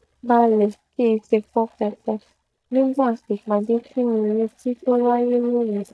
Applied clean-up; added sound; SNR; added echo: neural mask model DeepFilterNet 3.